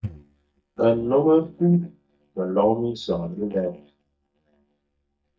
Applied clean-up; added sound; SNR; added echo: neural mask model DeepFilterNet 3.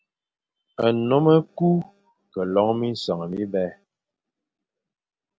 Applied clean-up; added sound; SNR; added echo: none; none; none; none.